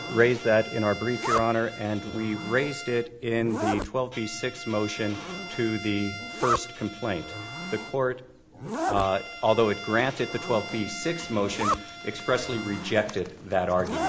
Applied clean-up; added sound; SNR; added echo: none; Bowed string instrument + Zipper (clothing); 7 dB; none.